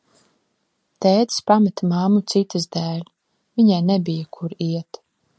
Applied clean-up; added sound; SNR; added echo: none; none; none; none.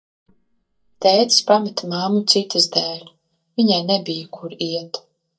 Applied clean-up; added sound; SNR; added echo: neural mask model DeepFilterNet 3.